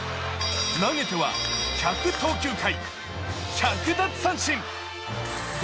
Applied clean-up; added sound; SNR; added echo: none; Hi-hat; 17 dB; none.